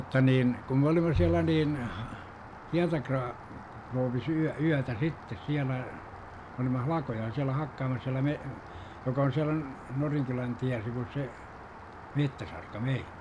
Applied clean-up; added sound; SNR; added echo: none; Rain; 15 dB; none.